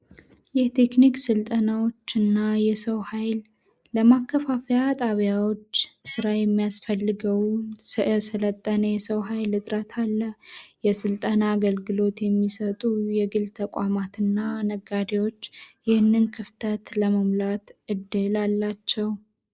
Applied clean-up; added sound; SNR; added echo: neural mask model Resemble Enhance denoiser.